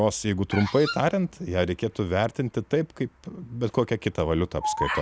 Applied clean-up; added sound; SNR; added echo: none; Bird vocalization, bird call, bird song; 11 dB; none.